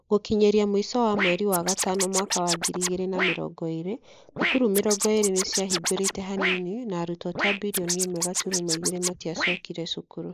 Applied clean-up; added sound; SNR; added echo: neural mask model Resemble Enhance denoiser.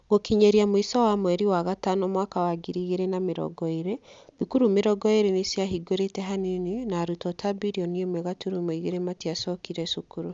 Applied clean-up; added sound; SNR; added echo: none; none; none; none.